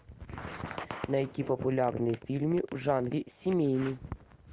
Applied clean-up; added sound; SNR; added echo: none; none; none; none.